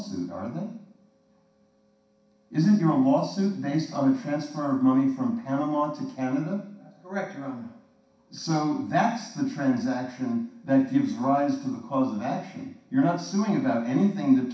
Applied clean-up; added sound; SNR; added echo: none; none; none; reverberation time 0.6 s.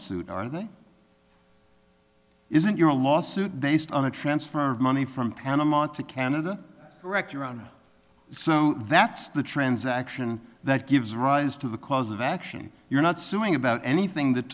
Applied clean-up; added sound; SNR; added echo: none; none; none; none.